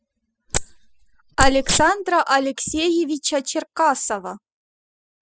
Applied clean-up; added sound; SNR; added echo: classical method spectral subtraction.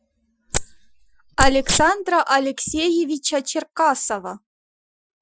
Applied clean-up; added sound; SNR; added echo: classical method Wiener filter.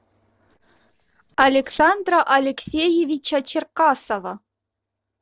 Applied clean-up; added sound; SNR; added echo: neural separator model SepFormer DNS4.